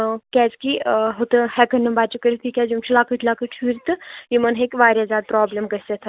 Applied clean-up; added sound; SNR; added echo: none; none; none; none.